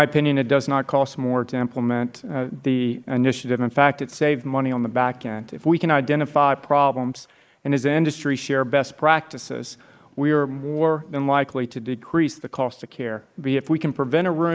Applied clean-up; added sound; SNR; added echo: neural mask model Resemble Enhance denoiser.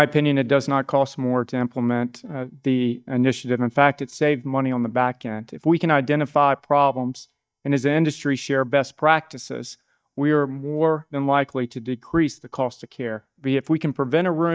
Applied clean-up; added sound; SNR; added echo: neural mask model DeepFilterNet 3.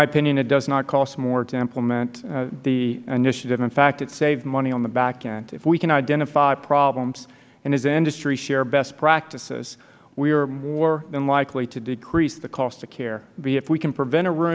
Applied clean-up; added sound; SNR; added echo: none; none; none; none.